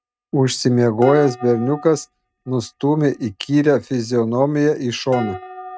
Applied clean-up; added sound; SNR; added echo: neural mask model RNNoise.